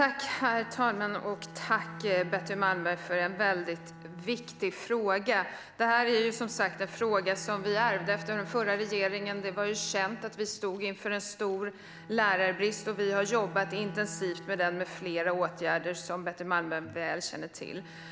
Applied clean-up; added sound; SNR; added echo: none; Bowed string instrument; 17 dB; none.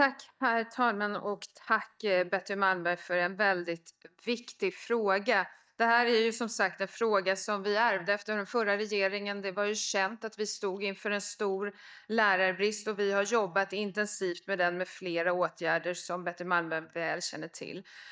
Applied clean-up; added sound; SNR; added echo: neural mask model DeepFilterNet 3.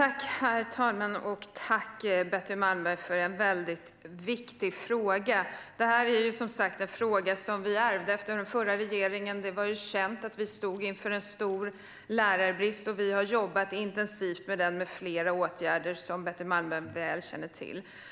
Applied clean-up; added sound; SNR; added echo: none; none; none; none.